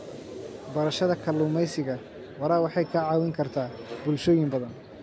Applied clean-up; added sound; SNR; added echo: none; none; none; none.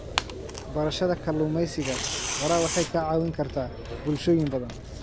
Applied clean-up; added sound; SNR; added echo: none; Tearing; 7 dB; none.